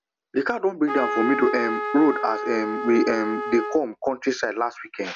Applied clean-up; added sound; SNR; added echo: none; Trumpet; 5 dB; none.